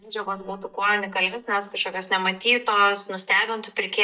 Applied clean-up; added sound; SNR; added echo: neural mask model DeepFilterNet 3.